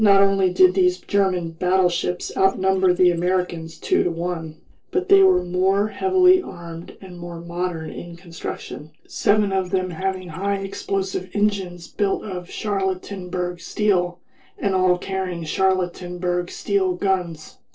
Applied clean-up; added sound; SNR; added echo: neural separator model SepFormer DNS4.